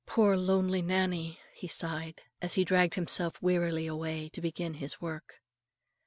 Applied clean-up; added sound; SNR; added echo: none; none; none; none.